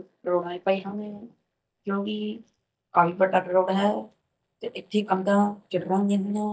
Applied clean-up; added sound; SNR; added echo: neural mask model DeepFilterNet 3.